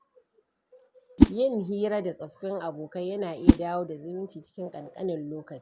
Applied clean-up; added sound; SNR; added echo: none; Whoosh, swoosh, swish; -5 dB; none.